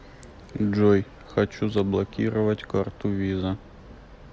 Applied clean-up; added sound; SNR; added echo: none; none; none; none.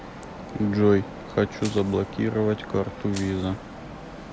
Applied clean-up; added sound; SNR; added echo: none; Traffic noise, roadway noise + Crushing; 13 dB; none.